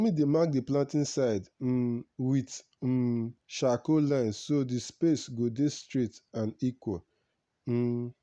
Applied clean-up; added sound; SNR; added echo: none; none; none; none.